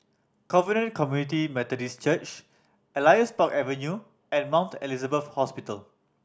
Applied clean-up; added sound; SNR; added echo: none; none; none; none.